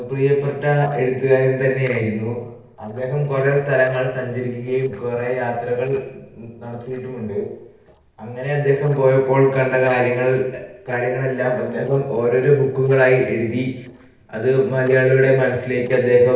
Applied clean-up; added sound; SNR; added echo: neural separator model SepFormer DNS4.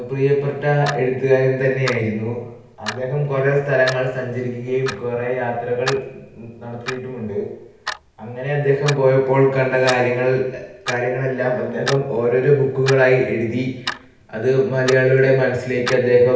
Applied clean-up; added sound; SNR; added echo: none; Clock; 15 dB; reverberation time 0.8 s.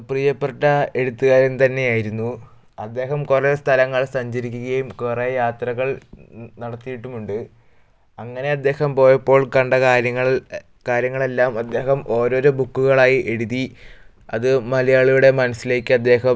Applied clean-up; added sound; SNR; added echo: none; none; none; none.